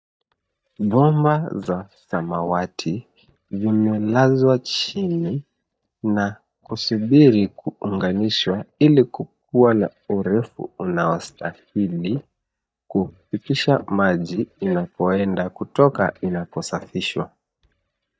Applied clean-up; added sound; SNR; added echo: neural mask model DeepFilterNet 3.